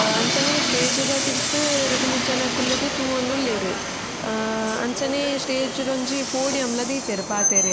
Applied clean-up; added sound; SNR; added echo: none; Train; -1 dB; none.